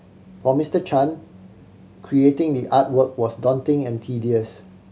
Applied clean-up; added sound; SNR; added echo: none; none; none; none.